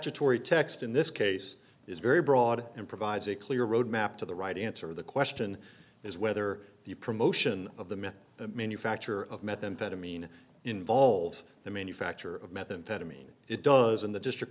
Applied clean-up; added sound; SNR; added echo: none; none; none; none.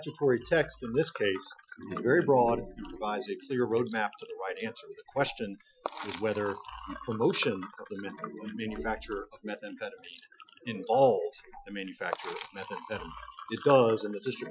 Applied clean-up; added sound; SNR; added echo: classical method Wiener filter.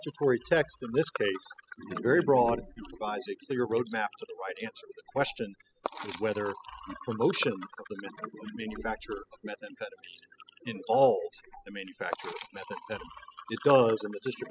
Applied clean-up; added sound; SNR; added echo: classical method spectral subtraction.